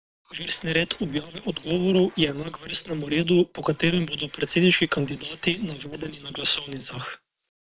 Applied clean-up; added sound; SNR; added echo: neural separator model SepFormer WHAM!.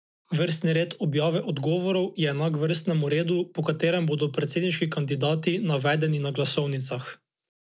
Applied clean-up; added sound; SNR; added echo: none; none; none; none.